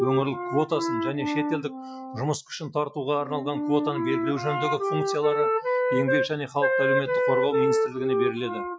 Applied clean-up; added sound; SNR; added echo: classical method Wiener filter.